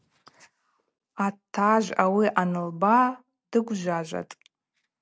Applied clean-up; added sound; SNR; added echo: none; none; none; none.